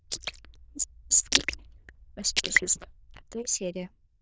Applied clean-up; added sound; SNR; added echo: neural diffusion model UNIVERSE++.